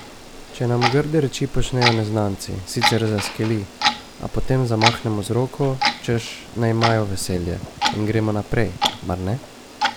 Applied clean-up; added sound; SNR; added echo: none; Clock; 5 dB; none.